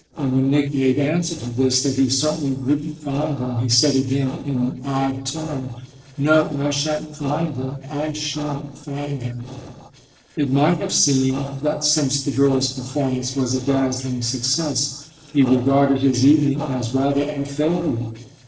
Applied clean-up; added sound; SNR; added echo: neural separator model SepFormer DNS4.